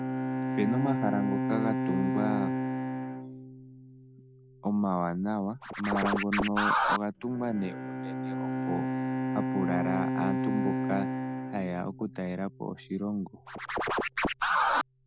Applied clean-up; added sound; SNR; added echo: none; Bowed string instrument + Scratching (performance technique); -2 dB; none.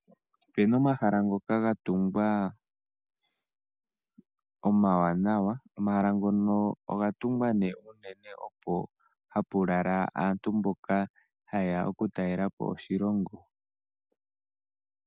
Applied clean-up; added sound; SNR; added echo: none; none; none; none.